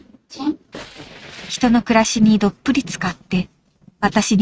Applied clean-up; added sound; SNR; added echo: neural mask model RNNoise.